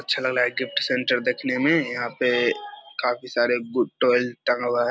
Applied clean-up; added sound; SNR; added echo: none; none; none; none.